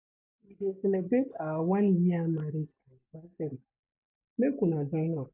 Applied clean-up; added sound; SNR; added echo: neural mask model DeepFilterNet 3.